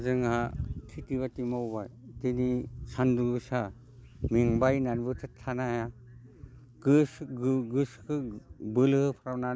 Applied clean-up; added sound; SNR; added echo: none; none; none; none.